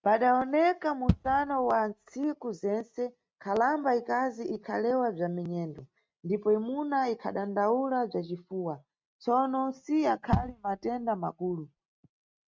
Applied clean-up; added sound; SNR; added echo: neural mask model RNNoise.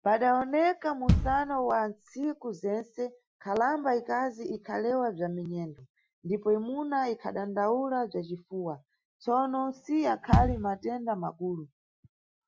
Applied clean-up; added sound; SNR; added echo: classical method Wiener filter.